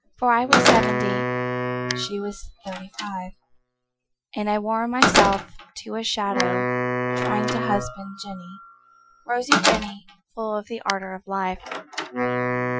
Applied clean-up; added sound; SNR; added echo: classical method Wiener filter.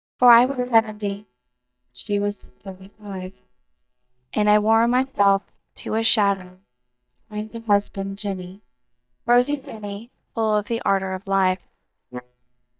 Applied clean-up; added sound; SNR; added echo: neural mask model DeepFilterNet 3.